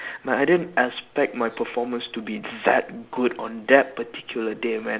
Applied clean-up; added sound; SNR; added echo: none; none; none; none.